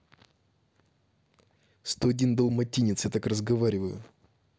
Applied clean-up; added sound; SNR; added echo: none; none; none; none.